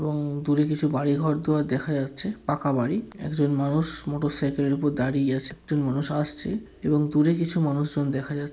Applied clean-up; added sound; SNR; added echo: none; none; none; none.